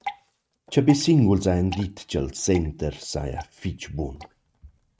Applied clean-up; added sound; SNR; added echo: neural mask model RNNoise.